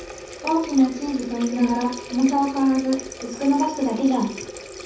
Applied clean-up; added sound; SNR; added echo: none; Water tap, faucet; 13 dB; reverberation time 0.7 s.